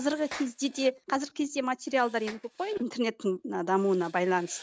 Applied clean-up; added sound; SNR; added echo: neural mask model RNNoise.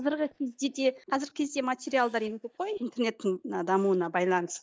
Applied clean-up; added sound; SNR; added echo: neural mask model DeepFilterNet 3.